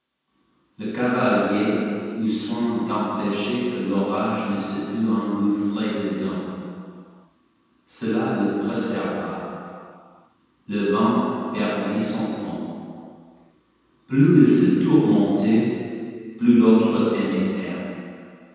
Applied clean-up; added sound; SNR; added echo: none; none; none; reverberation time 2.1 s.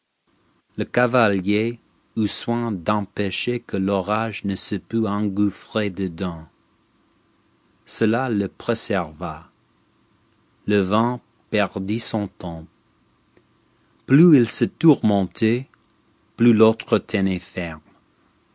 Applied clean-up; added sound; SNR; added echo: none; none; none; none.